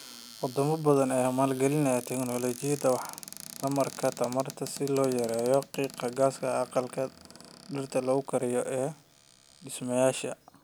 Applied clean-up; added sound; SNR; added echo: none; Cupboard open or close; 18 dB; none.